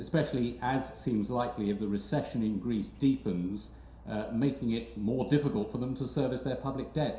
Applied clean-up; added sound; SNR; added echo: none; Dog; 19 dB; reverberation time 0.7 s.